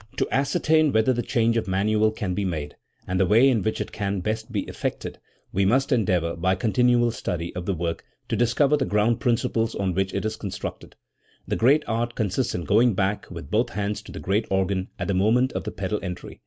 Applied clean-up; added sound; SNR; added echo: none; none; none; none.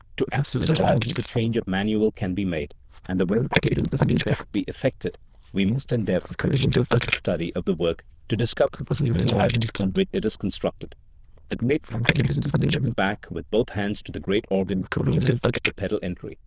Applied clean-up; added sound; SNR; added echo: neural diffusion model UNIVERSE++.